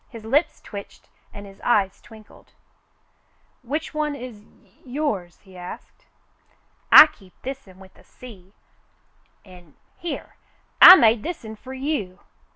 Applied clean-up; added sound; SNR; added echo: none; none; none; none.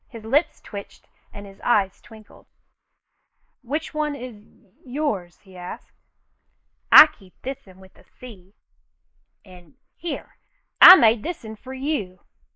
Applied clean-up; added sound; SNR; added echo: neural mask model Resemble Enhance denoiser.